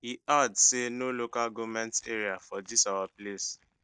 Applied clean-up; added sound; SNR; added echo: neural mask model DeepFilterNet 3.